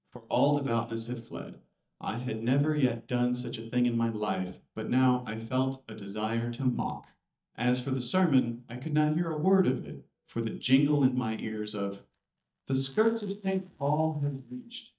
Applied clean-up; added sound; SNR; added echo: neural mask model DeepFilterNet 3.